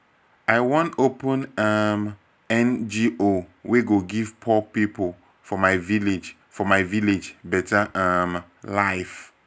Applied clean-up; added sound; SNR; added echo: none; none; none; none.